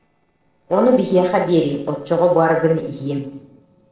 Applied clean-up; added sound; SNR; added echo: neural separator model SepFormer DNS4.